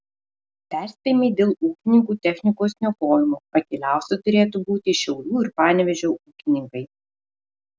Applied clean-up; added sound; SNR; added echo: none; none; none; none.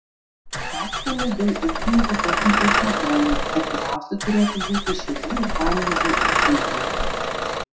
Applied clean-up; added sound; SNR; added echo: none; Engine starting / Bus; -2 dB; reverberation time 0.5 s.